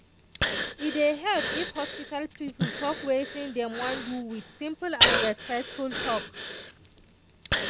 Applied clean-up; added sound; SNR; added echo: none; Breathing; -1 dB; none.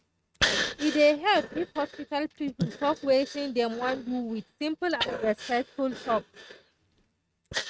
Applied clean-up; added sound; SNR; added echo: neural mask model RNNoise.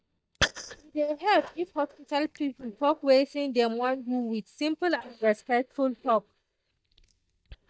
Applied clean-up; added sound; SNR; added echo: neural mask model DeepFilterNet 3.